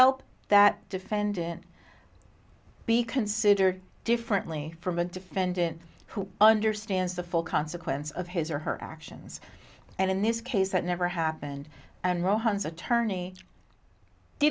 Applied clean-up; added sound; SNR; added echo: none; none; none; none.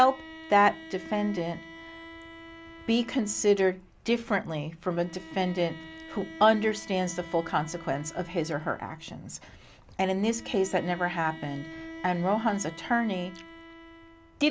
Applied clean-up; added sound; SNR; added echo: none; Bowed string instrument; 17 dB; none.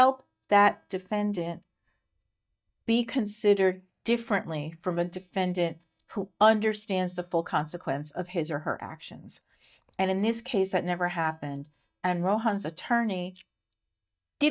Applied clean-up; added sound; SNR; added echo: neural mask model DeepFilterNet 3.